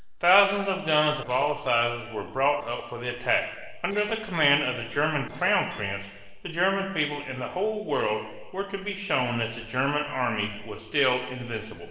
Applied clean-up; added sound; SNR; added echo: neural separator model SepFormer DNS4.